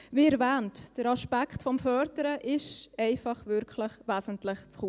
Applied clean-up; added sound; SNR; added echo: none; none; none; none.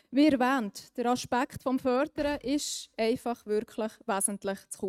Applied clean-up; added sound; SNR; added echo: neural mask model RNNoise.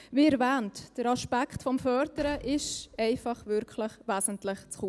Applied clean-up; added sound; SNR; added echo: none; Explosion; 20 dB; none.